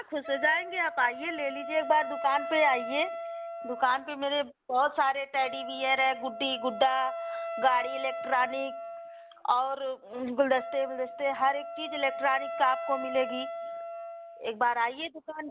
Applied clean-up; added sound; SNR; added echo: none; Wind instrument, woodwind instrument; 9 dB; none.